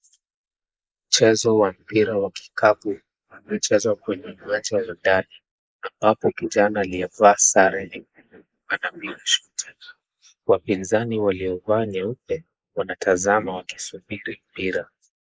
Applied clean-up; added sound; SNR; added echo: neural mask model Resemble Enhance denoiser.